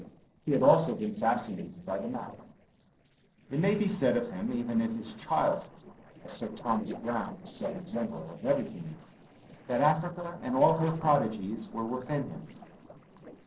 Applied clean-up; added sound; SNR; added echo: neural separator model SepFormer DNS4.